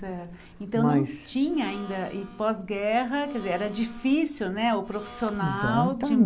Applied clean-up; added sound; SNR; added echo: none; Domestic sounds, home sounds; 19 dB; none.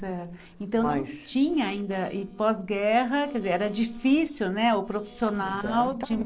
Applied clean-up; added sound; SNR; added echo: neural separator model SepFormer DNS4.